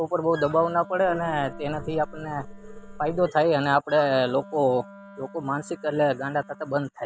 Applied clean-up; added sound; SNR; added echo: none; Wind instrument, woodwind instrument + Gong; 16 dB; none.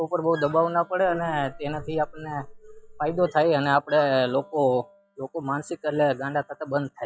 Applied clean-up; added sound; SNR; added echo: classical method log-MMSE.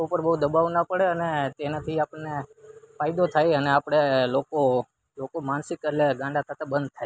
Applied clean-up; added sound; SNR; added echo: none; none; none; none.